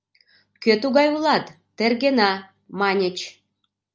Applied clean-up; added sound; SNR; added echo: none; none; none; none.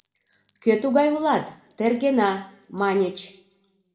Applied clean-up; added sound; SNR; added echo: none; Chime; 3 dB; reverberation time 0.5 s.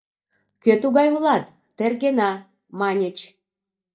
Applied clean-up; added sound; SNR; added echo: neural mask model DeepFilterNet 3.